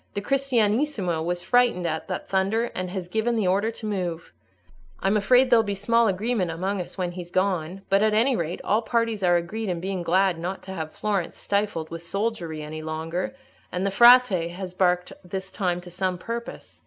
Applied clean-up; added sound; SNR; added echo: none; none; none; none.